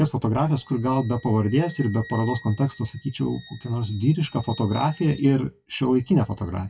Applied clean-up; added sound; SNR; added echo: classical method WPE with log-MMSE.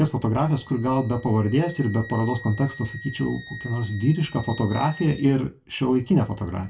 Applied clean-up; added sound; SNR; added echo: none; Wind instrument, woodwind instrument; 19 dB; reverberation time 0.2 s.